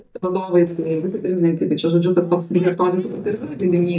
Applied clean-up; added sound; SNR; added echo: neural mask model DeepFilterNet 3.